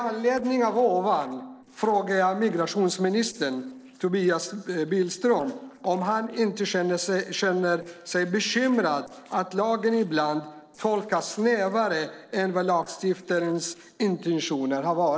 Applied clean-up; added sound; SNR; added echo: neural separator model SepFormer DNS4.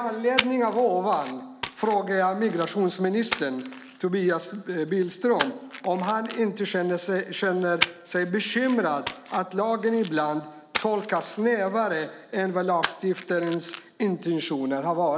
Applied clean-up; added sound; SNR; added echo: none; Splash, splatter; 10 dB; none.